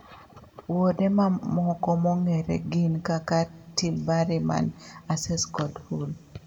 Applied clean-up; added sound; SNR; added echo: none; none; none; reverberation time 1.2 s.